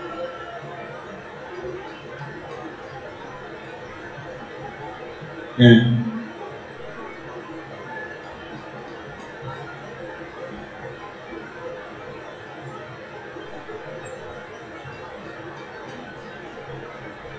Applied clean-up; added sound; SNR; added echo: classical method WPE with log-MMSE.